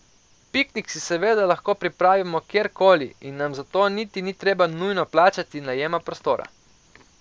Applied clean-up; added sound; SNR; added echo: none; none; none; none.